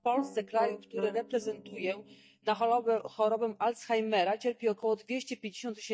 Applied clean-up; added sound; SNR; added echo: neural mask model DeepFilterNet 3.